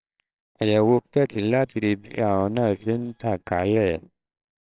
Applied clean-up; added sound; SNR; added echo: neural separator model SepFormer WHAMR!.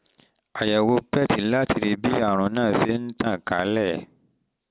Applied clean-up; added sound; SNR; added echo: none; none; none; none.